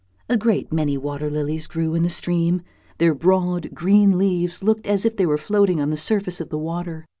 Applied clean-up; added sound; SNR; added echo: none; none; none; none.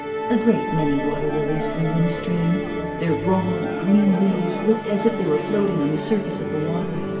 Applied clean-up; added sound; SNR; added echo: none; Musical instrument; 5 dB; reverberation time 3.0 s.